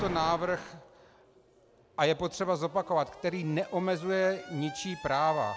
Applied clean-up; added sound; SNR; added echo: none; Alarm; 14 dB; none.